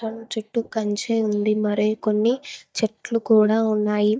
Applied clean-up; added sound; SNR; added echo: neural mask model DeepFilterNet 3.